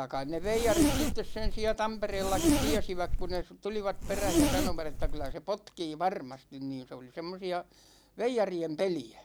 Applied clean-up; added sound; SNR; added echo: none; Zipper (clothing); -4 dB; none.